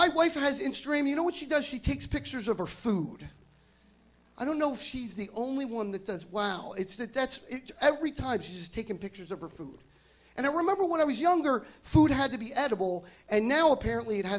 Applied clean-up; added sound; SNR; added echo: none; none; none; none.